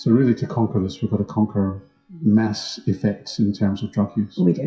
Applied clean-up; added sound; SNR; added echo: classical method WPE with log-MMSE.